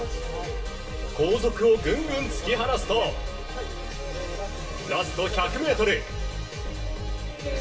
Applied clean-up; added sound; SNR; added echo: none; none; none; reverberation time 0.1 s.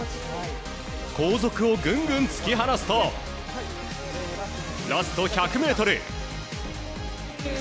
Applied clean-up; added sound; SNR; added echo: none; none; none; none.